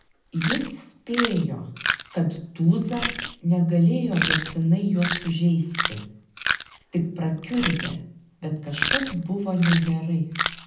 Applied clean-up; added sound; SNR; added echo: none; Chewing, mastication; 3 dB; reverberation time 0.6 s.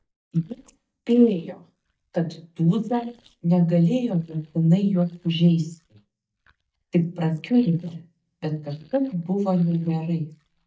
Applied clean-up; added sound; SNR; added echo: neural mask model DeepFilterNet 3.